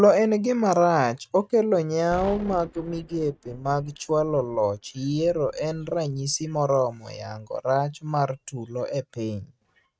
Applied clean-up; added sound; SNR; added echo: neural mask model RNNoise.